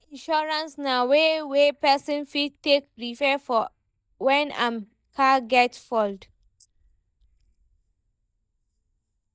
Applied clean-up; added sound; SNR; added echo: neural mask model DeepFilterNet 3.